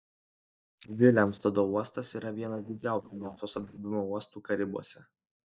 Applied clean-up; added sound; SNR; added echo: neural mask model DeepFilterNet 3.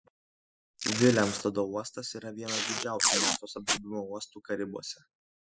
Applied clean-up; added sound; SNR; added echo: classical method spectral subtraction.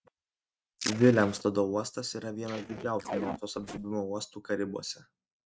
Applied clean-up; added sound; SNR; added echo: neural mask model RNNoise.